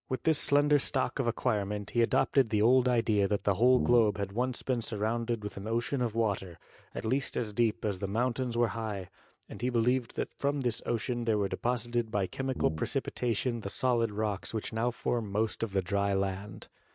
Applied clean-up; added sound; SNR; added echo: neural mask model RNNoise.